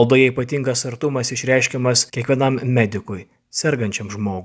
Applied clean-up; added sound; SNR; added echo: none; none; none; none.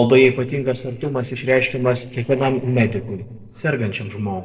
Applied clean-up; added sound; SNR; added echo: neural separator model SepFormer DNS4.